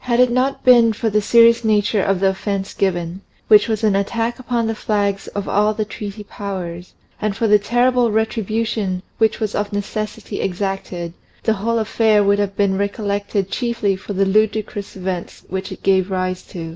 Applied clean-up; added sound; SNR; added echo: none; none; none; none.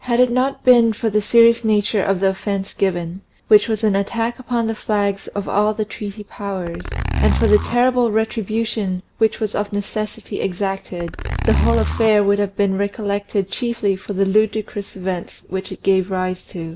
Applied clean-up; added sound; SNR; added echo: none; Zipper (clothing); 2 dB; none.